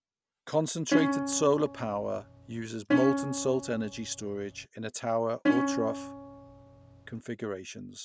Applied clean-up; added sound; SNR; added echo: none; Plucked string instrument; 0 dB; none.